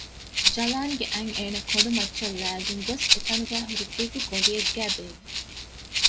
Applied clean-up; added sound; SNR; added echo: none; Rattle (instrument); -5 dB; none.